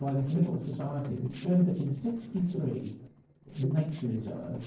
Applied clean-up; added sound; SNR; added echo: neural separator model SepFormer DNS4.